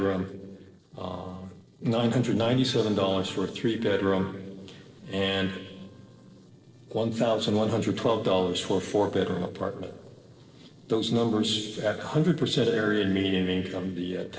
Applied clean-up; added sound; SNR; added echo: neural separator model SepFormer DNS4.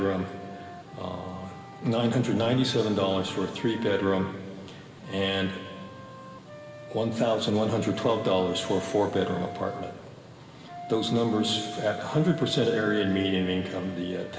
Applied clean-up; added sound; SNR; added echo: none; Wind instrument, woodwind instrument; 14 dB; reverberation time 2.8 s.